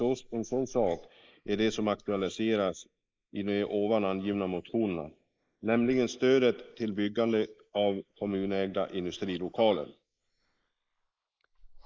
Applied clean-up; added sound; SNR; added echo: neural mask model Resemble Enhance denoiser.